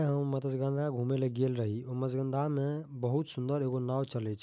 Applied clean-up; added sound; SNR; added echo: none; none; none; none.